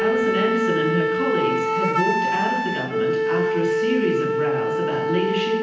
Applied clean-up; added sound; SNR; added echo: none; Wind instrument, woodwind instrument; -3 dB; reverberation time 0.9 s.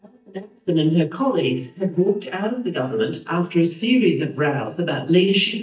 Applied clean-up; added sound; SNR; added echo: neural mask model DeepFilterNet 3.